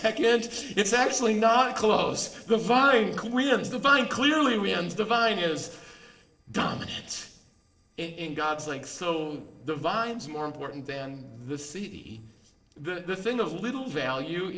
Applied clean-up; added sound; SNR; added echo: neural separator model SepFormer DNS4.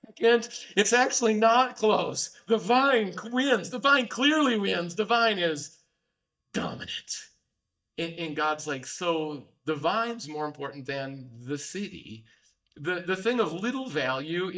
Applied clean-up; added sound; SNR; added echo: neural mask model DeepFilterNet 3.